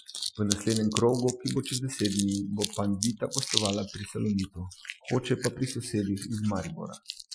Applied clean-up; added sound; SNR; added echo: classical method Wiener filter.